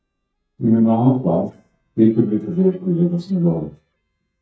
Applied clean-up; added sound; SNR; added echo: neural mask model DeepFilterNet 3.